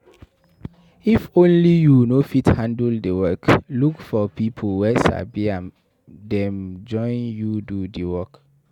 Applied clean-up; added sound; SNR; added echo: none; none; none; none.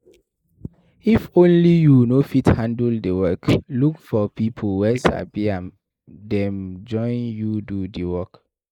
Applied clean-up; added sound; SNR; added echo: neural mask model Resemble Enhance denoiser.